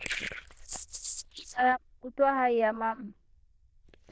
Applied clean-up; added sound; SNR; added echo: neural diffusion model UNIVERSE++.